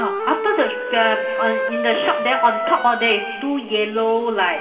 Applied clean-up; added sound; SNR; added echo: none; Wind instrument, woodwind instrument; 5 dB; reverberation time 2.3 s.